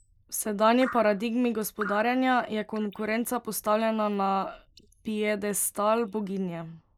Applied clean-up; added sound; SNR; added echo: neural mask model Resemble Enhance denoiser.